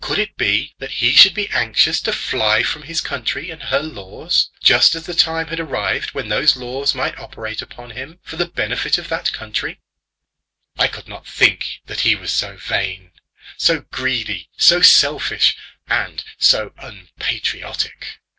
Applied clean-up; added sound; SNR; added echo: none; none; none; none.